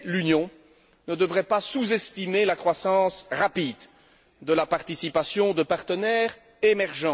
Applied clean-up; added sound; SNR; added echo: none; none; none; none.